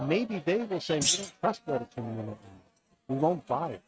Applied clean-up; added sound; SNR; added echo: neural mask model RNNoise.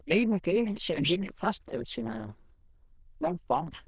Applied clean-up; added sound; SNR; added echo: neural diffusion model UNIVERSE++.